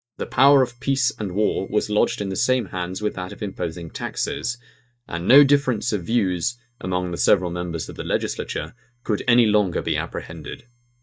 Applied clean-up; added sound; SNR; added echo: neural mask model DeepFilterNet 3.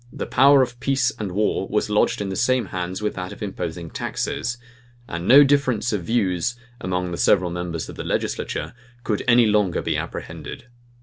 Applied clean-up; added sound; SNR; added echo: none; none; none; none.